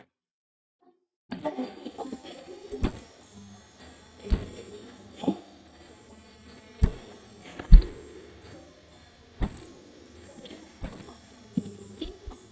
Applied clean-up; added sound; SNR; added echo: neural mask model DeepFilterNet 3.